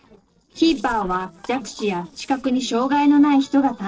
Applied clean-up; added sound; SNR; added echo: neural separator model SepFormer DNS4.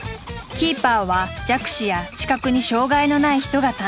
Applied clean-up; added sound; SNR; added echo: none; none; none; none.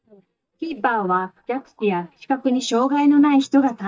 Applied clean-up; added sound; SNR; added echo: neural mask model DeepFilterNet 3.